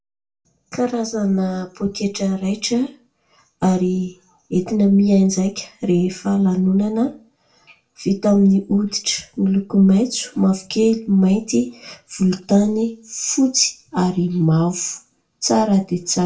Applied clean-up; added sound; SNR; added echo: none; none; none; reverberation time 0.2 s.